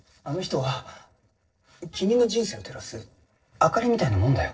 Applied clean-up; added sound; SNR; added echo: neural separator model SepFormer DNS4.